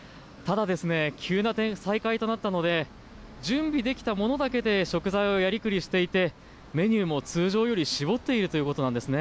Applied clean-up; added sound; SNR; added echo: none; none; none; none.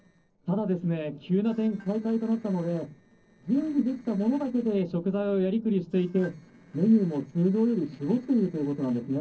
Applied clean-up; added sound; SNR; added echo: neural separator model SepFormer DNS4.